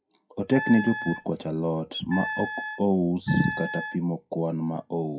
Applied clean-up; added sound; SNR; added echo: classical method WPE with log-MMSE.